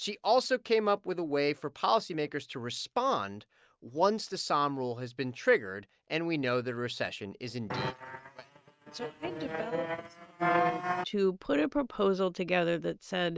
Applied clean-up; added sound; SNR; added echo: neural mask model RNNoise.